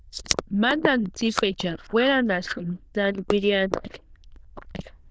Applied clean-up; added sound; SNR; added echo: neural diffusion model UNIVERSE++.